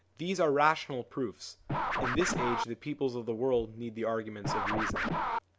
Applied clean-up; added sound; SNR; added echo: none; Scratching (performance technique); 3 dB; none.